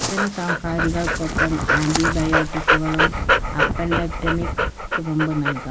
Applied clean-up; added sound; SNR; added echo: none; Dog + Wind; -3 dB; none.